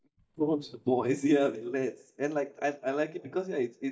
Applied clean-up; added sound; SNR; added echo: neural mask model DeepFilterNet 3.